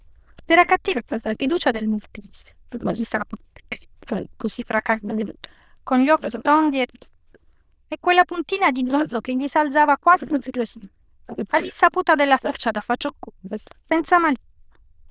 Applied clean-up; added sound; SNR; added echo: neural diffusion model UNIVERSE++.